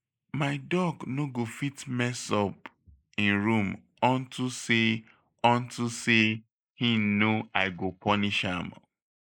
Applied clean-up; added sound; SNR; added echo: neural mask model Resemble Enhance denoiser.